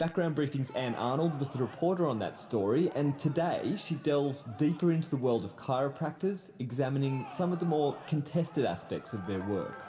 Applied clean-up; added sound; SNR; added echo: none; Crowd; 20 dB; reverberation time 2.5 s.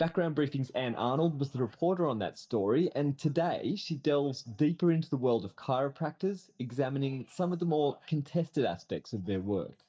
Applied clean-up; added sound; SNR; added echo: neural mask model DeepFilterNet 3.